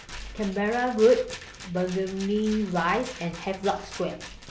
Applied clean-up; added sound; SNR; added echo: none; Rattle; 16 dB; none.